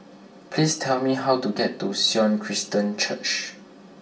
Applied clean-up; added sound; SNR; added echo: none; none; none; reverberation time 0.3 s.